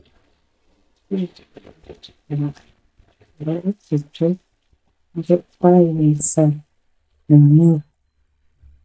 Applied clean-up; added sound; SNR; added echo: neural mask model DeepFilterNet 3.